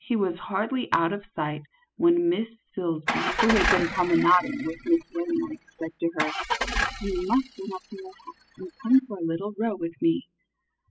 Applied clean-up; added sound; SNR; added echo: classical method spectral subtraction.